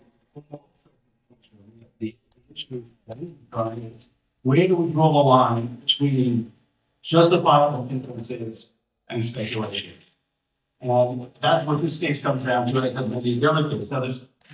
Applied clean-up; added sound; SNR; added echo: neural mask model DeepFilterNet 3.